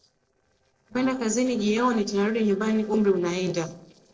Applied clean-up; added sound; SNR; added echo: neural separator model SepFormer DNS4.